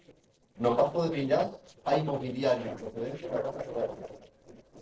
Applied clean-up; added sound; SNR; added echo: neural separator model SepFormer DNS4.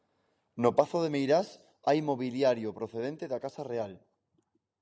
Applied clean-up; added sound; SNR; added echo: none; none; none; none.